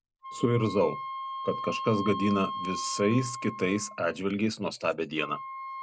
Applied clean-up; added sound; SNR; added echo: none; Wind instrument, woodwind instrument; 8 dB; none.